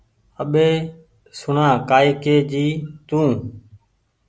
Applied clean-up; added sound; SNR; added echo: none; none; none; none.